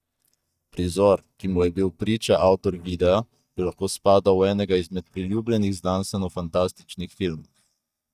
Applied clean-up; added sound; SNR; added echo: neural mask model DeepFilterNet 3.